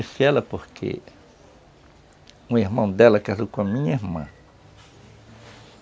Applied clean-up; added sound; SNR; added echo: none; none; none; none.